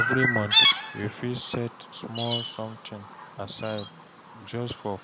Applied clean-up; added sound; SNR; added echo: none; Chirp, tweet; -5 dB; none.